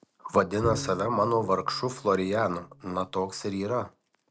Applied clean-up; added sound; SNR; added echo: none; Bowed string instrument; 13 dB; none.